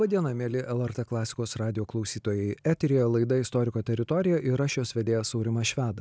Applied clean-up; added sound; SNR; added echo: none; none; none; none.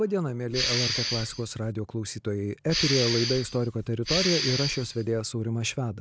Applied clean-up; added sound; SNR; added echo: none; Respiratory sounds; 2 dB; none.